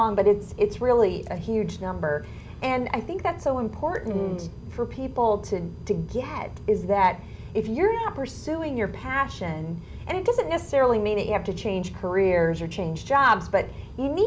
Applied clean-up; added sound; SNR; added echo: none; none; none; none.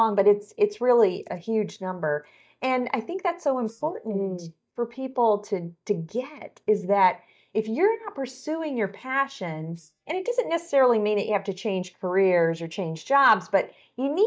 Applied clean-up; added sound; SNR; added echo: neural mask model DeepFilterNet 3.